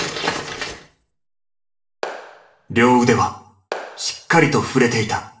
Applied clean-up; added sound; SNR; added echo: none; Clapping; 14 dB; reverberation time 0.4 s.